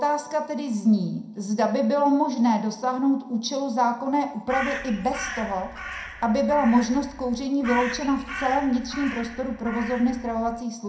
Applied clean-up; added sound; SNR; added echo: none; Crow; 11 dB; reverberation time 0.4 s.